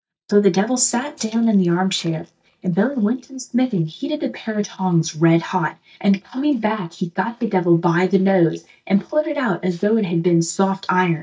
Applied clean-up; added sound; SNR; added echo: neural mask model DeepFilterNet 3.